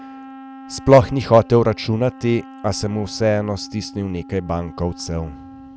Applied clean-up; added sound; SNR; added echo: none; Wind instrument, woodwind instrument; 19 dB; none.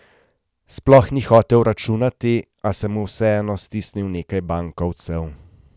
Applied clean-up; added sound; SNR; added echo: none; none; none; none.